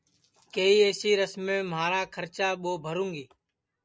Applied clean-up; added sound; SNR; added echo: none; none; none; none.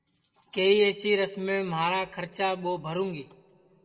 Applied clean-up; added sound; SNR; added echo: none; none; none; reverberation time 1.6 s.